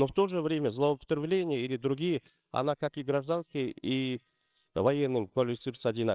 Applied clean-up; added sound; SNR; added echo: neural separator model SepFormer WHAMR!.